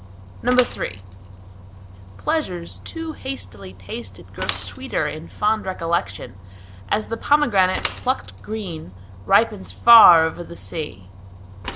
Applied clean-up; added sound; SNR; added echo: none; Bus + Mechanisms / Bicycle; 13 dB; none.